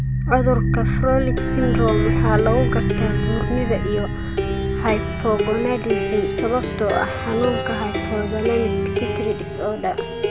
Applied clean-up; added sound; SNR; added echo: none; Plucked string instrument; -2 dB; none.